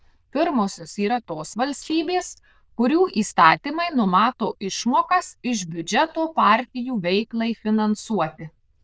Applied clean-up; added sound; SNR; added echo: neural diffusion model UNIVERSE++.